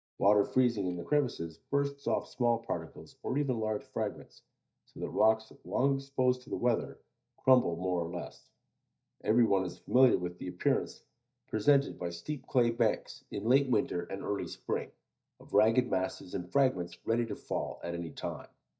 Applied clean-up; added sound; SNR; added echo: neural mask model DeepFilterNet 3.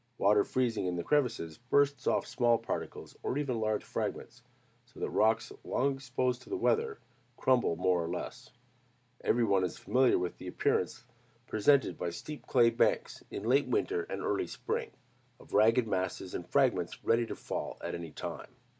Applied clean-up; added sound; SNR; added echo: none; none; none; none.